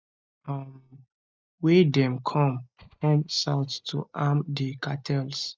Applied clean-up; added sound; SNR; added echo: neural mask model DeepFilterNet 3.